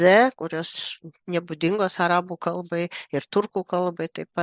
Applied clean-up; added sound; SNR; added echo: none; none; none; none.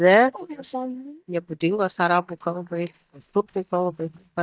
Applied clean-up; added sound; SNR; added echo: neural mask model DeepFilterNet 3.